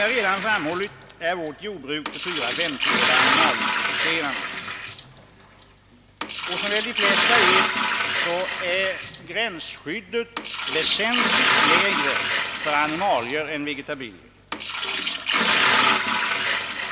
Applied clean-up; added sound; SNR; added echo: none; Liquid; -4 dB; none.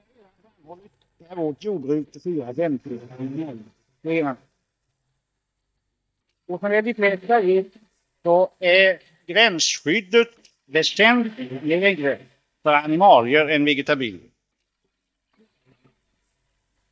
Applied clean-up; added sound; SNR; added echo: neural mask model DeepFilterNet 3.